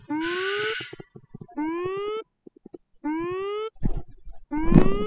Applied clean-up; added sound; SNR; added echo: classical method spectral subtraction.